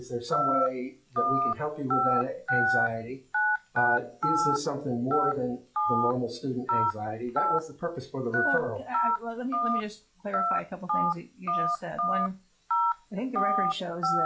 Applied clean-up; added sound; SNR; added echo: classical method log-MMSE.